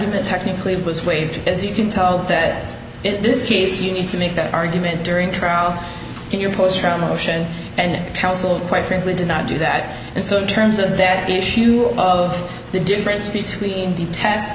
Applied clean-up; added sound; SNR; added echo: none; none; none; none.